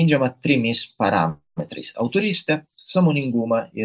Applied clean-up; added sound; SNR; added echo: none; none; none; none.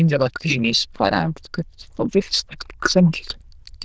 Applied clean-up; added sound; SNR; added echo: neural diffusion model UNIVERSE++.